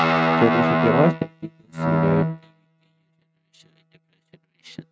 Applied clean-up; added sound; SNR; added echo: neural mask model RNNoise.